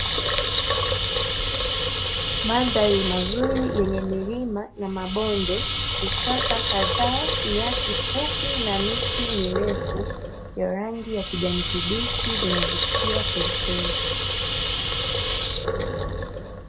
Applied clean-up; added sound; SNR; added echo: none; Water tap, faucet / Liquid; -3 dB; reverberation time 0.7 s.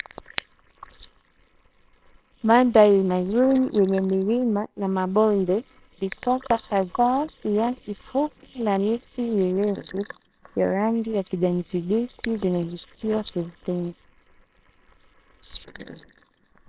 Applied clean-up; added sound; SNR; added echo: neural separator model SepFormer WHAMR!.